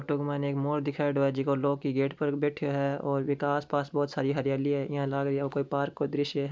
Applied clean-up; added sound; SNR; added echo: none; none; none; none.